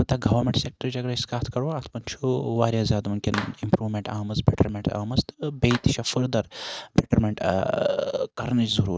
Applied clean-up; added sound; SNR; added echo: neural mask model RNNoise.